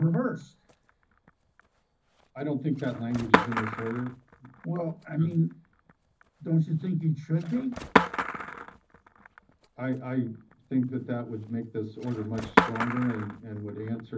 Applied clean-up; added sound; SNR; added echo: none; Skateboard; 2 dB; reverberation time 0.4 s.